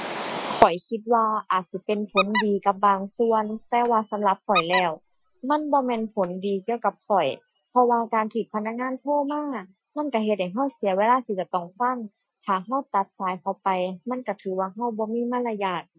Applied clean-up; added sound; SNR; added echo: classical method Wiener filter.